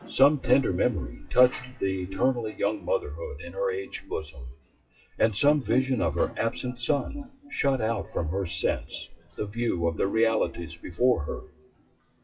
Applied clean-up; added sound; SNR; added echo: classical method WPE with log-MMSE.